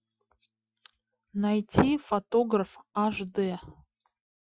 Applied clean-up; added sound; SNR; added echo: classical method Wiener filter.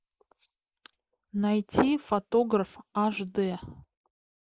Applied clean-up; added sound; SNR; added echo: neural mask model Resemble Enhance denoiser.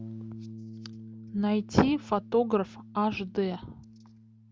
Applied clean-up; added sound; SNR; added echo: none; Bass guitar; 15 dB; none.